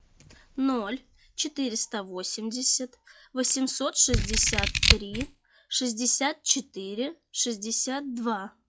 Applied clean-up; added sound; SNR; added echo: classical method log-MMSE.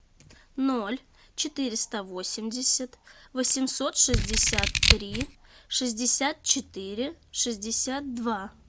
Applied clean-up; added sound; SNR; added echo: none; Scissors; -4 dB; none.